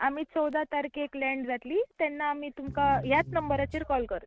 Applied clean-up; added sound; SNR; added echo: neural mask model RNNoise.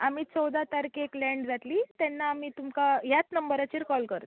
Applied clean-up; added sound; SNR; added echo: none; none; none; none.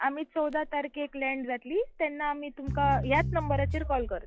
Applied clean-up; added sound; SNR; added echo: classical method log-MMSE.